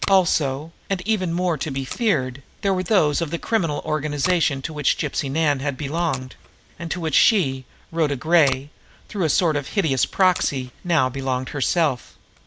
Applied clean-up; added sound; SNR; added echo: none; Packing tape, duct tape; 18 dB; none.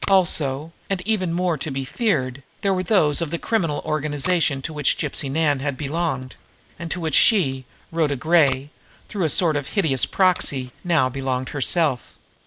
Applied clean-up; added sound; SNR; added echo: neural mask model Resemble Enhance denoiser.